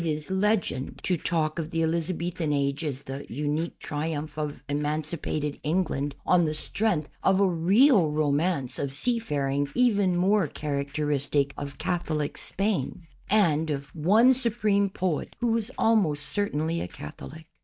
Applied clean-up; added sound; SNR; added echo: neural mask model DeepFilterNet 3.